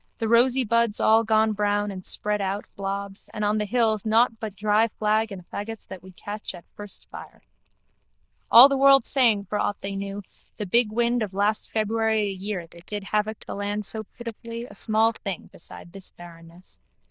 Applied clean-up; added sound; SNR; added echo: neural diffusion model UNIVERSE++.